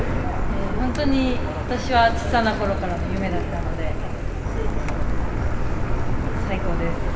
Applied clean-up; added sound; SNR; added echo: none; Car; -3 dB; reverberation time 2.1 s.